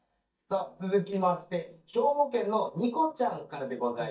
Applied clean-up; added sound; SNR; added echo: neural mask model DeepFilterNet 3.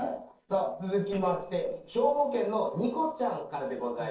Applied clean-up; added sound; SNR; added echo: neural separator model SepFormer DNS4.